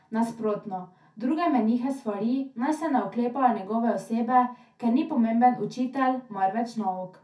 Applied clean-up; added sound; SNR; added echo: none; none; none; reverberation time 0.3 s.